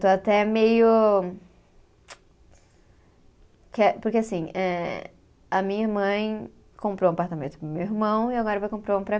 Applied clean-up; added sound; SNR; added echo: none; none; none; none.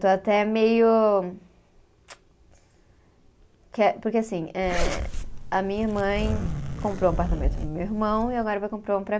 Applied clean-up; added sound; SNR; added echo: none; Zipper (clothing); 3 dB; none.